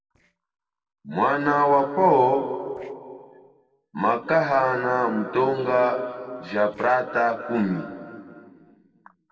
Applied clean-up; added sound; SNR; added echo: neural separator model SepFormer DNS4.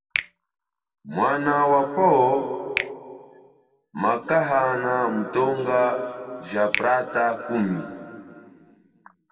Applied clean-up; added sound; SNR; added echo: none; Finger snapping; 13 dB; reverberation time 2.4 s.